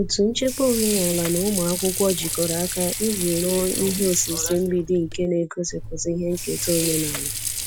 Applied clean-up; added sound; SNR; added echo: none; Sink (filling or washing) / Water; 5 dB; none.